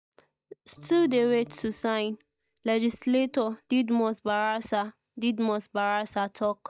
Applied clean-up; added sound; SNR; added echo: neural mask model DeepFilterNet 3.